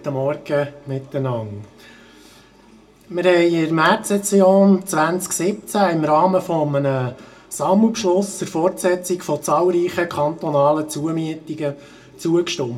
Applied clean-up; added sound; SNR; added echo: none; none; none; reverberation time 0.2 s.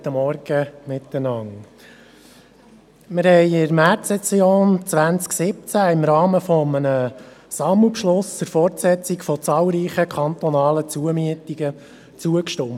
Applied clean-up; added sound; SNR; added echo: none; none; none; none.